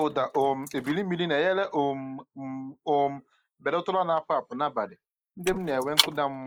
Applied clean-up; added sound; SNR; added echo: neural mask model Resemble Enhance denoiser.